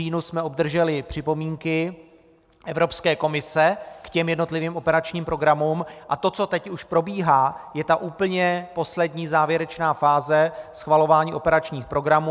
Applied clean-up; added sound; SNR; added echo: none; none; none; none.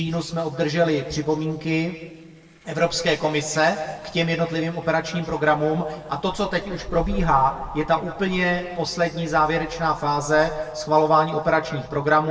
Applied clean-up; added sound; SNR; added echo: neural separator model SepFormer DNS4.